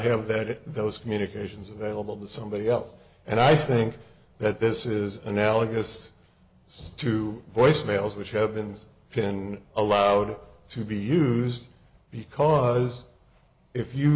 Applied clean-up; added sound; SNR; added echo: none; none; none; none.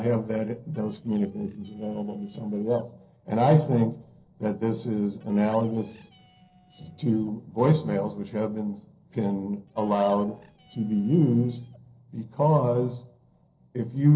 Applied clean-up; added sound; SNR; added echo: neural separator model SepFormer DNS4.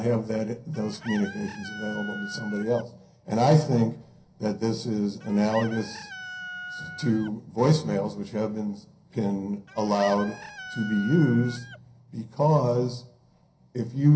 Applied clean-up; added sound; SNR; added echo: none; Chicken, rooster; 16 dB; reverberation time 0.3 s.